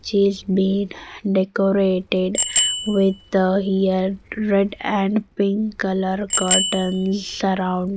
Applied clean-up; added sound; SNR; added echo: none; Bicycle bell; 7 dB; none.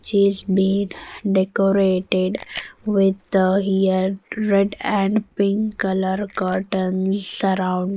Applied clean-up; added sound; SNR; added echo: neural mask model Resemble Enhance denoiser.